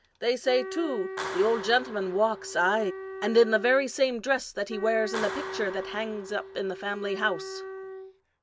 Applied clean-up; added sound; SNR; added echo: none; Wind instrument, woodwind instrument + Clapping; 11 dB; none.